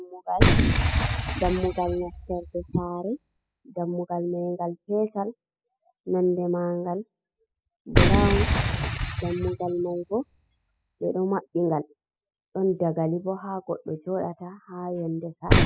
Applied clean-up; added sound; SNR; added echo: classical method spectral subtraction.